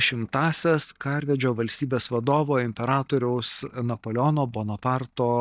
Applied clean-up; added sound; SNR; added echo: neural mask model DeepFilterNet 3.